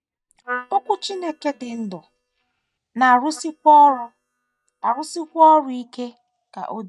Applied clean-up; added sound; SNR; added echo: neural mask model DeepFilterNet 3.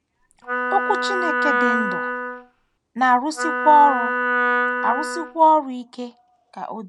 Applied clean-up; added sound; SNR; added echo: none; Wind instrument, woodwind instrument; 1 dB; none.